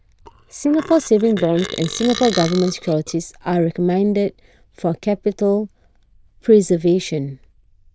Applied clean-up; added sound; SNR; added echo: neural diffusion model UNIVERSE++.